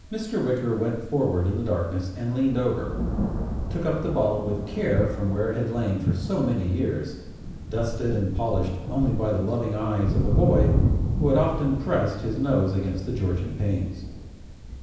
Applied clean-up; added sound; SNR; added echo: none; Thunder; 3 dB; reverberation time 0.9 s.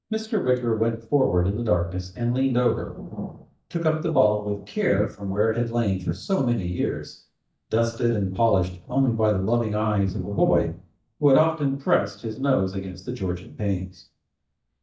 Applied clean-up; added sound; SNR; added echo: neural mask model DeepFilterNet 3.